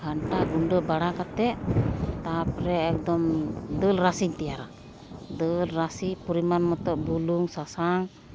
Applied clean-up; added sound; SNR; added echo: none; Thunder; 6 dB; none.